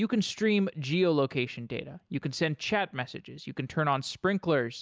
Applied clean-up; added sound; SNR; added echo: none; none; none; none.